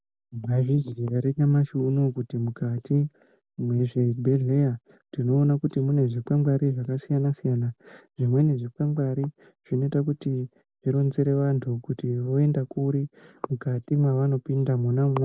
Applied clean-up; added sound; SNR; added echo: none; none; none; none.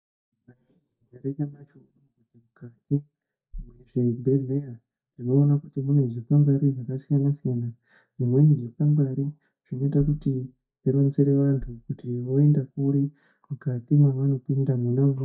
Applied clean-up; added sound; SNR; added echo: neural mask model DeepFilterNet 3.